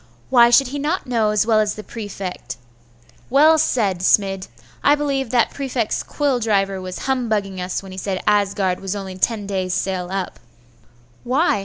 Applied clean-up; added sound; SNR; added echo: none; none; none; none.